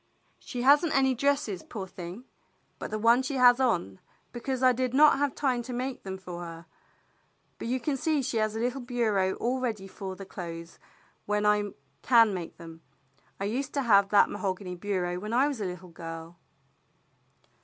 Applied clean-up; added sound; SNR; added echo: none; none; none; none.